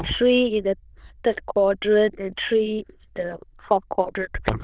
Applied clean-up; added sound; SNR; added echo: neural diffusion model UNIVERSE++.